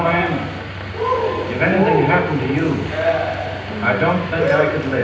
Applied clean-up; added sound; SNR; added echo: none; Cheering; 2 dB; reverberation time 0.9 s.